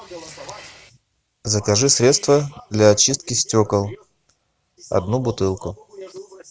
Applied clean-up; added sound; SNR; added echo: none; none; none; none.